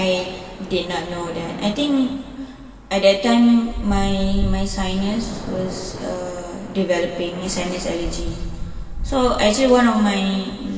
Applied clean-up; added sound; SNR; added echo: none; Splash, splatter; 18 dB; reverberation time 1.7 s.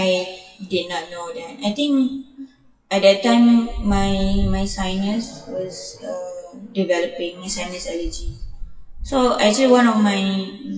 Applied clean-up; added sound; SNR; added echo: classical method WPE with log-MMSE.